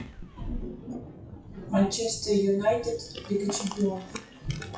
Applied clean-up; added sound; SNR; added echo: classical method WPE with log-MMSE.